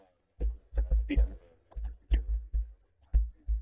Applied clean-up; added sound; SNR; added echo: neural mask model DeepFilterNet 3.